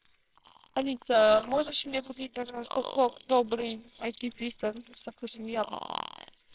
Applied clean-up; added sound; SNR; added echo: neural separator model SepFormer WHAMR!.